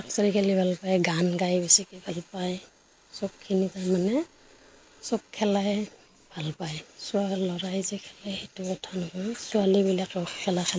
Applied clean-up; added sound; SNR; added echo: neural mask model Resemble Enhance denoiser.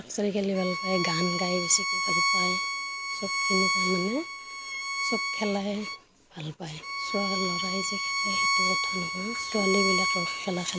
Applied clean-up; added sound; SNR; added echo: none; Bowed string instrument; -2 dB; none.